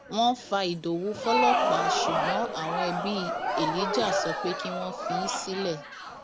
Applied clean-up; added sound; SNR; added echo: none; Crowd; -1 dB; none.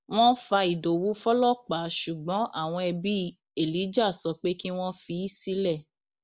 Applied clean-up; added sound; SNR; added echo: none; none; none; none.